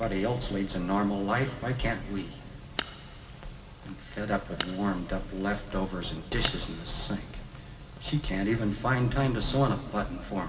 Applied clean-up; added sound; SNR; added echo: none; Fire; 13 dB; reverberation time 2.5 s.